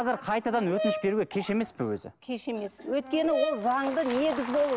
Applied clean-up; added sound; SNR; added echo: none; Brass instrument; 8 dB; none.